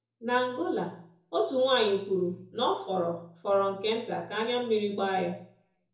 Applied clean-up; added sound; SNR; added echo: none; none; none; reverberation time 0.6 s.